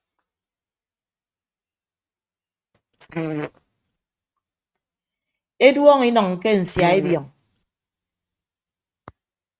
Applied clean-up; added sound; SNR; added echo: neural mask model RNNoise.